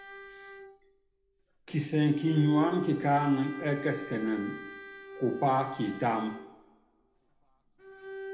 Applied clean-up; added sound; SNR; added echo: none; Bowed string instrument; 13 dB; reverberation time 0.8 s.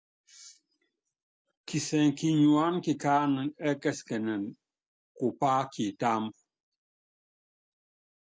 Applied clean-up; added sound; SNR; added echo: none; none; none; none.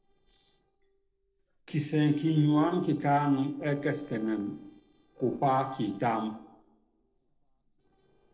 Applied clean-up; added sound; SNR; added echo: neural separator model SepFormer DNS4.